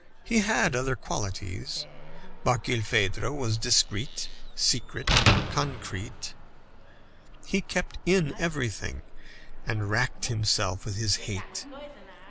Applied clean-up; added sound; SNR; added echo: none; Slam; 4 dB; none.